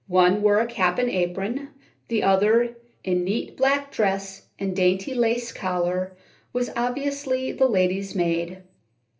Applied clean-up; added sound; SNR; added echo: none; none; none; reverberation time 0.3 s.